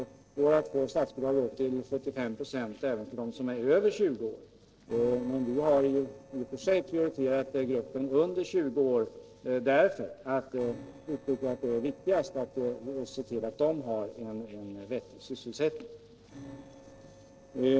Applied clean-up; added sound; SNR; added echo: neural separator model SepFormer DNS4.